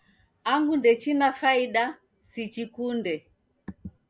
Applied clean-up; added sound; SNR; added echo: none; none; none; none.